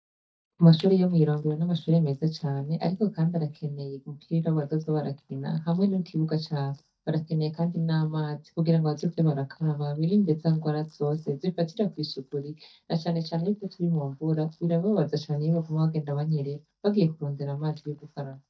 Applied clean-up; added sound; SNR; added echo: neural mask model DeepFilterNet 3.